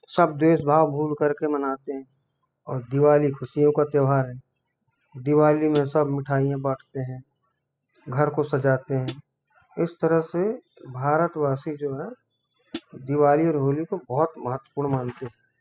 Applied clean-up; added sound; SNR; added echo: classical method spectral subtraction.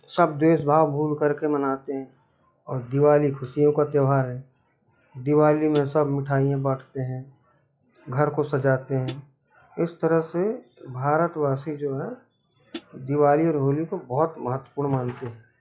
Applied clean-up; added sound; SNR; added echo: classical method log-MMSE.